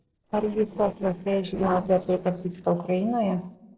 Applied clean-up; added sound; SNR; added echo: neural separator model SepFormer DNS4.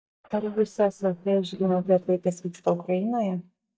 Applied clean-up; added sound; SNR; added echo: neural mask model DeepFilterNet 3.